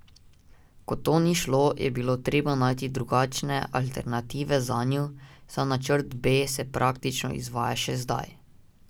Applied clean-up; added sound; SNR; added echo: none; none; none; none.